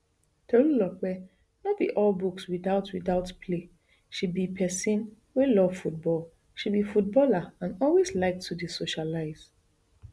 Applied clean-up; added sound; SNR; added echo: none; none; none; none.